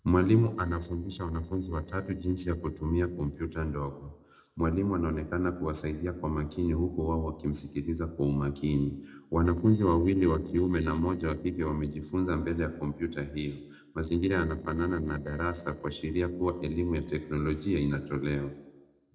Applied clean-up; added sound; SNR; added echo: neural separator model SepFormer DNS4.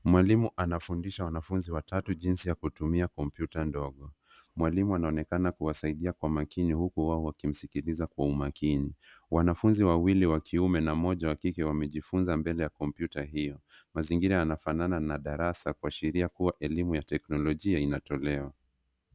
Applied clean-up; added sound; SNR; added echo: none; none; none; none.